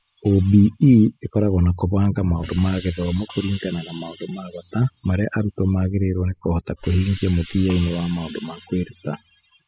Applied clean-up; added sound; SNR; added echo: classical method spectral subtraction.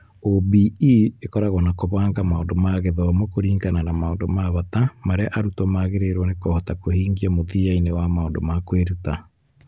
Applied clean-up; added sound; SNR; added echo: none; none; none; none.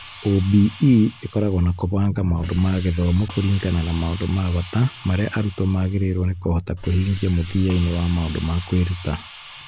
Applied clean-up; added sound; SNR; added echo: none; Hiss; 19 dB; none.